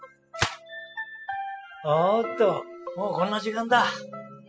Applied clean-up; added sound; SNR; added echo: classical method spectral subtraction.